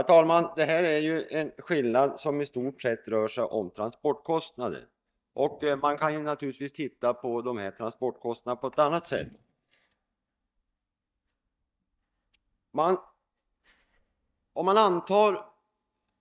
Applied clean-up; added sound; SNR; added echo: neural mask model DeepFilterNet 3.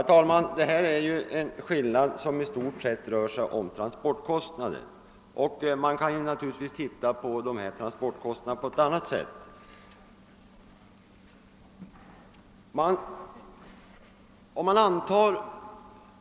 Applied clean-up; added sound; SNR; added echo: none; none; none; none.